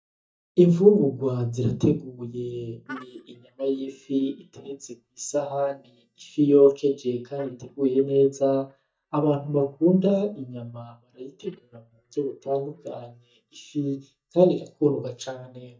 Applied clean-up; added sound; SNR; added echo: neural mask model DeepFilterNet 3.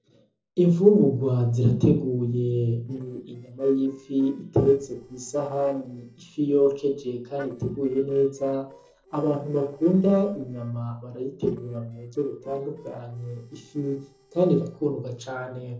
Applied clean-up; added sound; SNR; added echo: neural separator model SepFormer DNS4.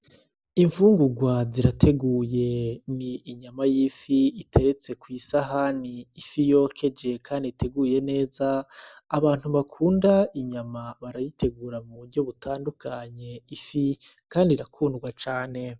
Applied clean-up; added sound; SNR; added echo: none; none; none; none.